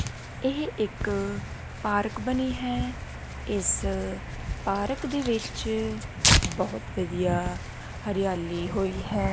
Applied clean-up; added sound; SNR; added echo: none; Tearing; 3 dB; none.